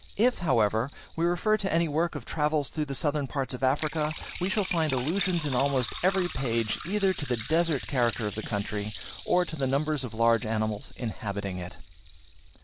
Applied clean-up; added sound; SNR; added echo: none; Liquid; 14 dB; none.